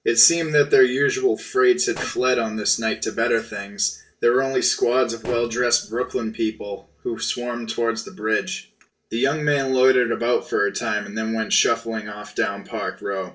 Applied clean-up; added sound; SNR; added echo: neural separator model SepFormer DNS4.